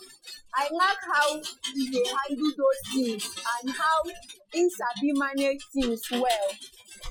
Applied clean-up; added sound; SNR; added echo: classical method Wiener filter.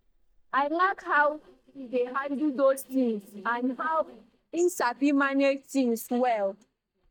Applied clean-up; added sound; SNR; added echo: neural mask model DeepFilterNet 3.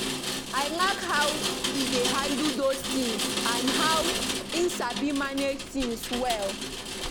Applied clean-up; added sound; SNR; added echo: none; Rain; 1 dB; none.